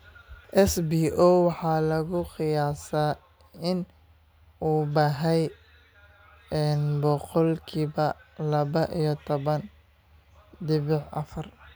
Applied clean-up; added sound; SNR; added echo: none; none; none; none.